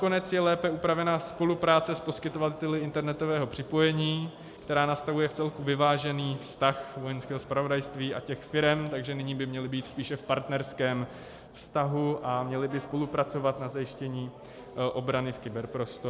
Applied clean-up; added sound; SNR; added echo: none; Brass instrument; 20 dB; none.